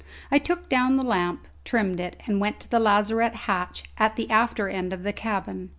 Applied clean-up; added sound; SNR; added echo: none; none; none; none.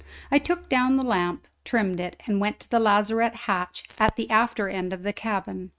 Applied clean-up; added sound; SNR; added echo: neural mask model RNNoise.